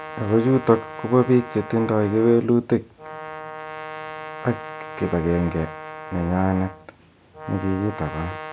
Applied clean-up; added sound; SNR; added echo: none; Brass instrument; 13 dB; none.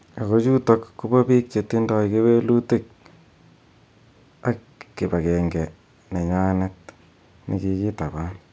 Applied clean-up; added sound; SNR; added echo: none; none; none; none.